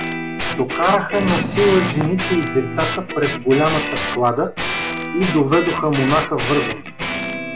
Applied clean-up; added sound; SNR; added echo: none; Guitar + Purr; 4 dB; none.